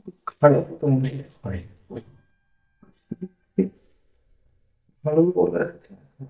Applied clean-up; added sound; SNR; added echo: neural mask model DeepFilterNet 3.